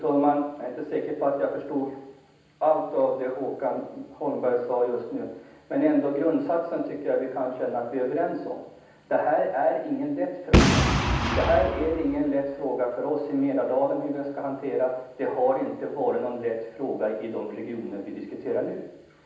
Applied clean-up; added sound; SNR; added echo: none; Boom; -3 dB; reverberation time 0.9 s.